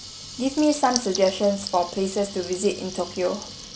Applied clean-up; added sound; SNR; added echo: none; Water tap, faucet / Liquid; 11 dB; none.